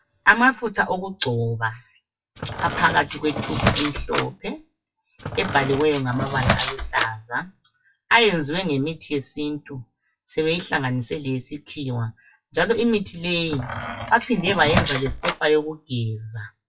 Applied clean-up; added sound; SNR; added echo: classical method WPE with log-MMSE.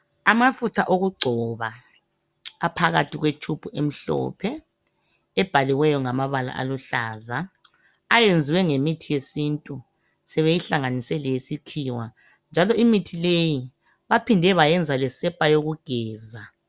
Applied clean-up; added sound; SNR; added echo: none; none; none; none.